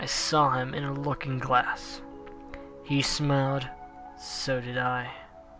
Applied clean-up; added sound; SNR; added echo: none; Piano; 16 dB; none.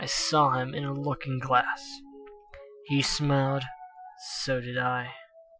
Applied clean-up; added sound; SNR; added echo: classical method Wiener filter.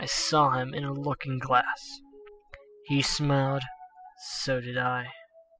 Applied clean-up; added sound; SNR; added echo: classical method spectral subtraction.